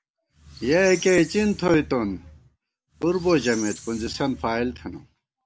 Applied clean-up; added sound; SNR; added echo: none; Squeak; 17 dB; none.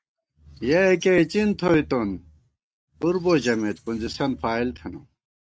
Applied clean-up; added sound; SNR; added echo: neural mask model RNNoise.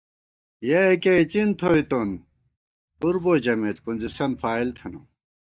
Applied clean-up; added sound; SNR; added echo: neural mask model DeepFilterNet 3.